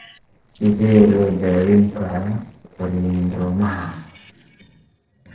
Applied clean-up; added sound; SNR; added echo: neural separator model SepFormer DNS4.